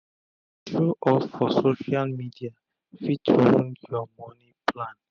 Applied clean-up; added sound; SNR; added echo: none; none; none; none.